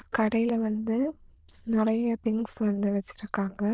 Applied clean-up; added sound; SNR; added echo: neural diffusion model UNIVERSE++.